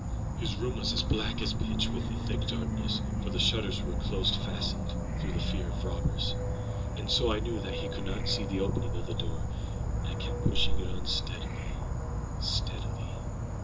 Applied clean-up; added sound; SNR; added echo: none; Insect / Frog; -1 dB; reverberation time 0.2 s.